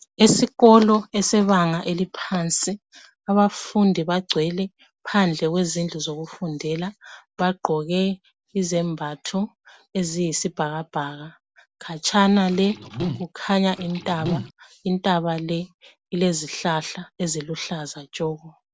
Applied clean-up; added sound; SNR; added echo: none; Liquid; 8 dB; none.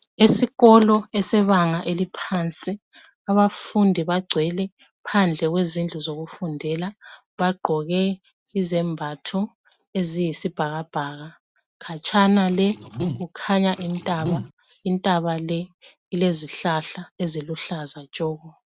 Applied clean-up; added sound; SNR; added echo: neural mask model RNNoise.